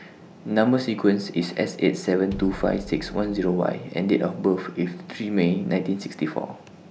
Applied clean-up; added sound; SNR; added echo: none; Bass drum; 16 dB; none.